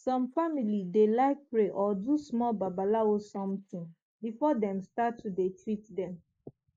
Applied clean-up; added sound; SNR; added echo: neural mask model Resemble Enhance denoiser.